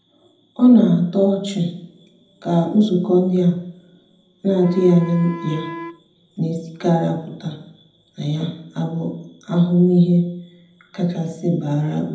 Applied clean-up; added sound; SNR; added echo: none; Wind instrument, woodwind instrument; 15 dB; reverberation time 0.8 s.